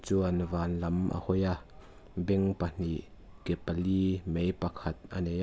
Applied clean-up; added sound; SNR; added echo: none; none; none; none.